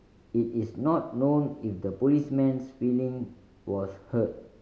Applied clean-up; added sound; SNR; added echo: none; none; none; none.